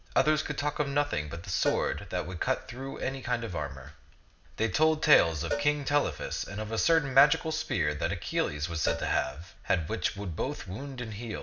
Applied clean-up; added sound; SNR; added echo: none; Cowbell; 12 dB; none.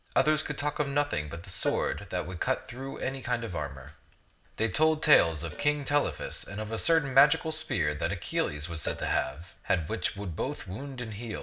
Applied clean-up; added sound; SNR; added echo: neural separator model SepFormer DNS4.